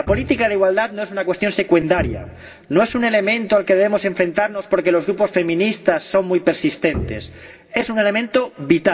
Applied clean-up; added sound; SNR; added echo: none; Bowed string instrument; 13 dB; reverberation time 2.0 s.